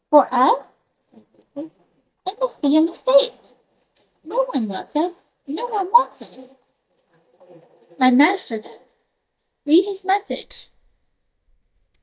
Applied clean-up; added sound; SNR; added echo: neural mask model DeepFilterNet 3.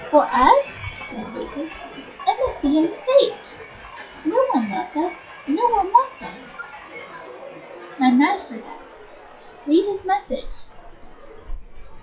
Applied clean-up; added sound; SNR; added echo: classical method WPE with log-MMSE.